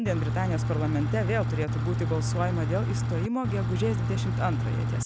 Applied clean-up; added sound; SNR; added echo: none; Engine / Truck; -4 dB; none.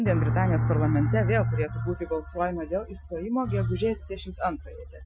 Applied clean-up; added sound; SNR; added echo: classical method Wiener filter.